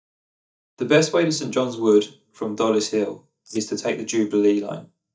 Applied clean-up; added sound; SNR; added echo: neural mask model DeepFilterNet 3.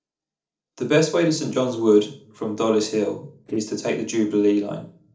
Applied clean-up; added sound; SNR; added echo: neural separator model SepFormer DNS4.